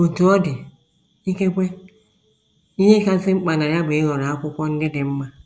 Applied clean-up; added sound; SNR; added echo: none; none; none; none.